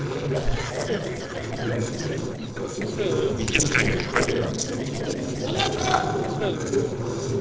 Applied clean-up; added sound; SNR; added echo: neural separator model SepFormer DNS4.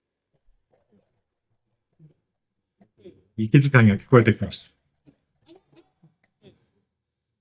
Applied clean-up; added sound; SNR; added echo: neural mask model DeepFilterNet 3.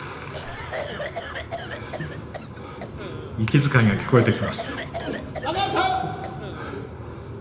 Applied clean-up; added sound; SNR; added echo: none; Cough; 10 dB; reverberation time 0.8 s.